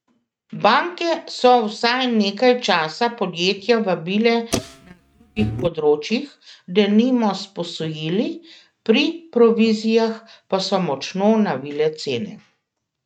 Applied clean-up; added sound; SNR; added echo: neural mask model RNNoise.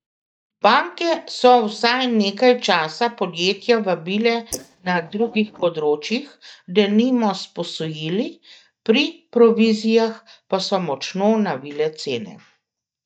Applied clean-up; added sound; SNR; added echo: neural mask model DeepFilterNet 3.